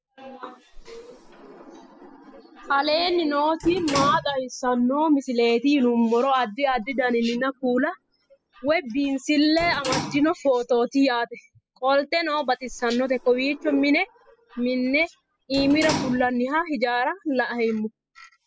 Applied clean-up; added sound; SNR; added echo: classical method spectral subtraction.